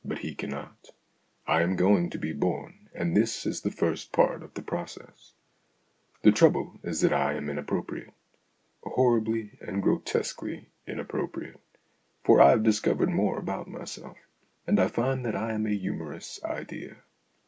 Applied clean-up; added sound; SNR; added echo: none; none; none; none.